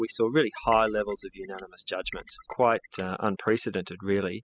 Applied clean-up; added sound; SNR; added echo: classical method spectral subtraction.